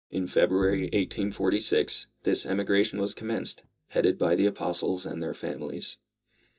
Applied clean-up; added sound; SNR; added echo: neural mask model DeepFilterNet 3.